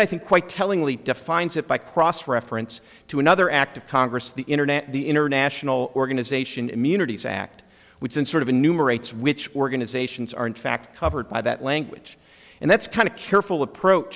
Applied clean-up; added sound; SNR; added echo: none; none; none; none.